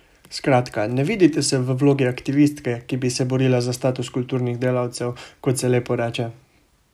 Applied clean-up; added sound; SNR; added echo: none; none; none; none.